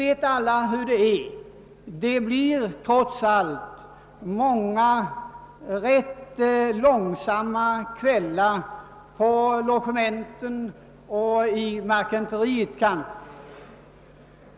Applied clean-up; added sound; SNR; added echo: none; none; none; none.